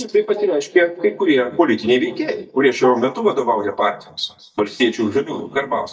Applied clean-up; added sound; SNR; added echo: neural mask model DeepFilterNet 3.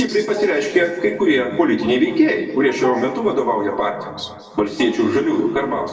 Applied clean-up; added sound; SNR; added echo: none; Organ; 19 dB; reverberation time 1.9 s.